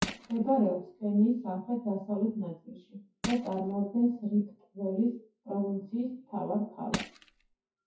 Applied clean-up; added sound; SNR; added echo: classical method WPE with log-MMSE.